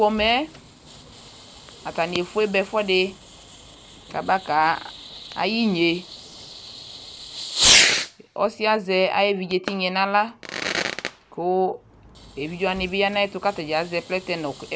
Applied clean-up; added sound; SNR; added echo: none; Fireworks; 4 dB; none.